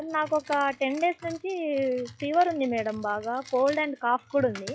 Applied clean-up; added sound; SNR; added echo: classical method log-MMSE.